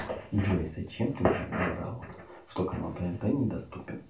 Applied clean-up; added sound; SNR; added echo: none; none; none; reverberation time 0.3 s.